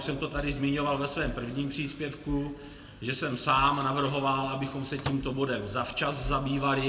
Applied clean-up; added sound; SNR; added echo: none; Microwave oven; 14 dB; reverberation time 1.7 s.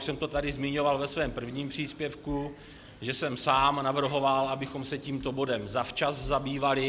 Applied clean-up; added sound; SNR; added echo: none; none; none; none.